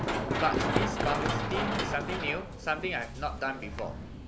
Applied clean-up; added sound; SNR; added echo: none; Run; -3 dB; none.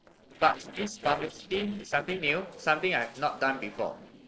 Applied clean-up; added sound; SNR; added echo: neural separator model SepFormer DNS4.